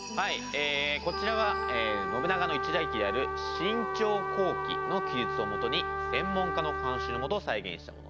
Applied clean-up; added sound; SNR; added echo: none; Trumpet; 2 dB; none.